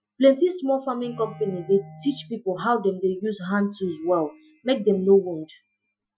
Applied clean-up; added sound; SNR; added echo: classical method Wiener filter.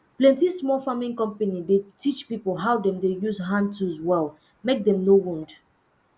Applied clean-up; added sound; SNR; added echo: none; none; none; none.